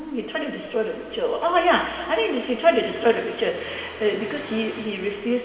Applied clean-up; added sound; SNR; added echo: none; Engine starting; 20 dB; reverberation time 2.1 s.